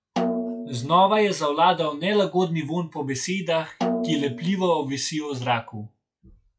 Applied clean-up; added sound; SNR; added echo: classical method log-MMSE.